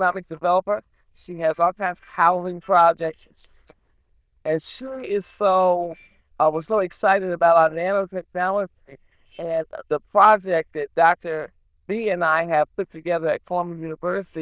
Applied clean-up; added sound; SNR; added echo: neural diffusion model UNIVERSE++.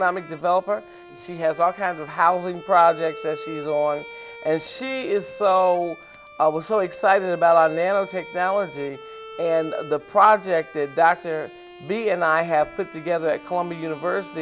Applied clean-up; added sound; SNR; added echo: none; Bowed string instrument; 17 dB; none.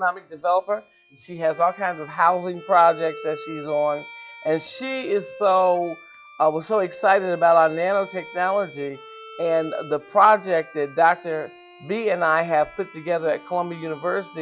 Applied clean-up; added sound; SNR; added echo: classical method log-MMSE.